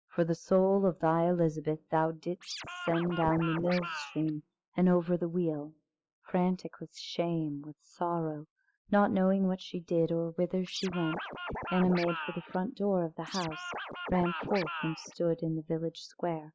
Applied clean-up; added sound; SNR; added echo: classical method log-MMSE.